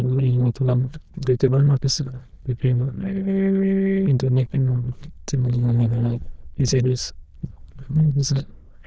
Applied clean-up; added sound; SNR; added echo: neural diffusion model UNIVERSE++.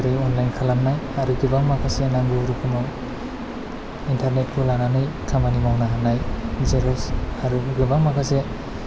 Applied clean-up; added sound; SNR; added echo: none; none; none; none.